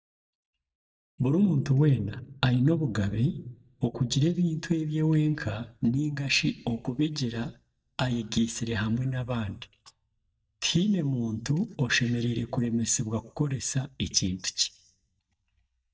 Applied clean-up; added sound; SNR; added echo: neural mask model DeepFilterNet 3.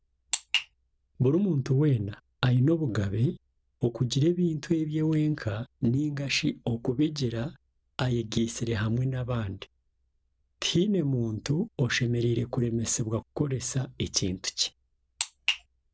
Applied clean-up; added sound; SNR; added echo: none; none; none; none.